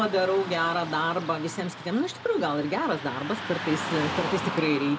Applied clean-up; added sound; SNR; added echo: none; Car passing by / Traffic noise, roadway noise; 8 dB; none.